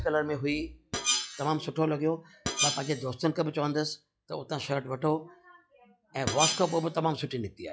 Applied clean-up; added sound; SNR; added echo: classical method log-MMSE.